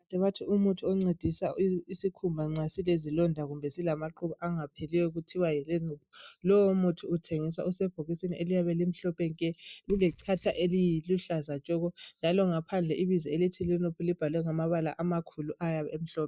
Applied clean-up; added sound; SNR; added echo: neural mask model DeepFilterNet 3.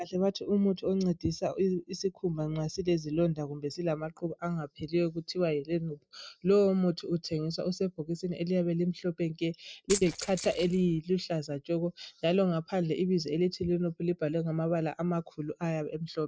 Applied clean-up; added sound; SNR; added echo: neural mask model RNNoise.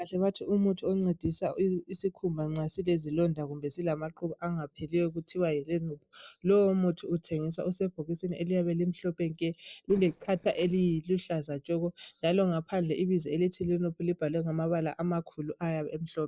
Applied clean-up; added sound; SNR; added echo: neural separator model SepFormer DNS4.